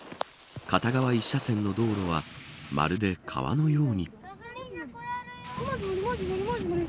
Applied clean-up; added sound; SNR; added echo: none; Chime + Rain; 13 dB; none.